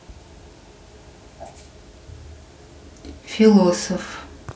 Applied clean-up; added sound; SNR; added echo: none; none; none; none.